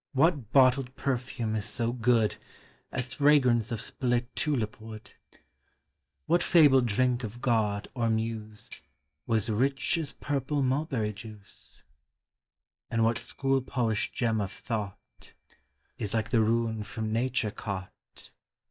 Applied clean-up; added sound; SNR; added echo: neural mask model DeepFilterNet 3.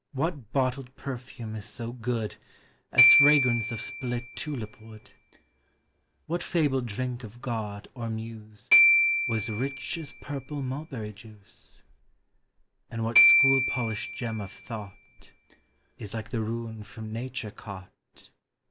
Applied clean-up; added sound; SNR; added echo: none; Glockenspiel; -4 dB; none.